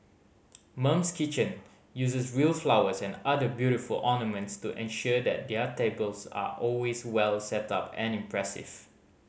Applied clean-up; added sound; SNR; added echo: none; none; none; none.